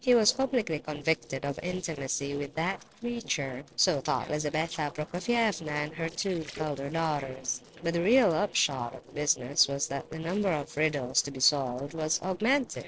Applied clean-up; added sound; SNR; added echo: neural separator model SepFormer DNS4.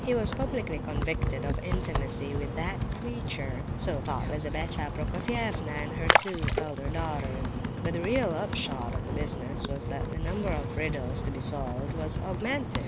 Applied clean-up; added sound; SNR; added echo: none; Splash, splatter + Computer keyboard; -3 dB; none.